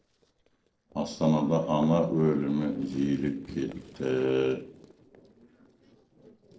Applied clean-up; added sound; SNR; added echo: neural separator model SepFormer DNS4.